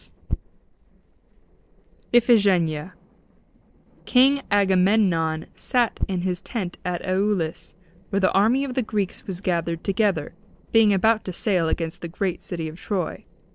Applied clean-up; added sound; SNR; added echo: neural separator model SepFormer DNS4.